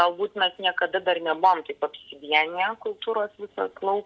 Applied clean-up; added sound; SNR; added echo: none; none; none; none.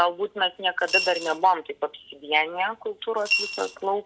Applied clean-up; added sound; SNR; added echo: none; Coin (dropping) / Glass; 3 dB; none.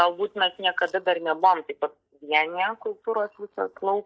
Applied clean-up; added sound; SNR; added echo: neural mask model DeepFilterNet 3.